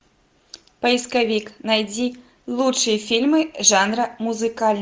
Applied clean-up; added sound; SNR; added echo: none; none; none; none.